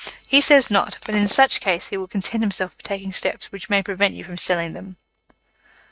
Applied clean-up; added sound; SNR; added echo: neural mask model RNNoise.